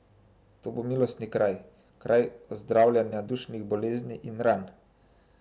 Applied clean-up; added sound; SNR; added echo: none; none; none; none.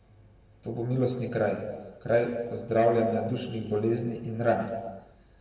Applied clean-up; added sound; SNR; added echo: none; none; none; reverberation time 1.2 s.